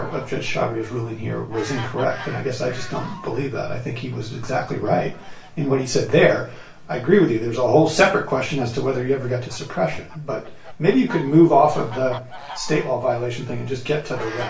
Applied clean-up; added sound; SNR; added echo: none; Fowl; 20 dB; reverberation time 0.3 s.